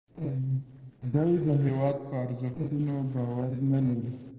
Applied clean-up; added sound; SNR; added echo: neural separator model SepFormer DNS4.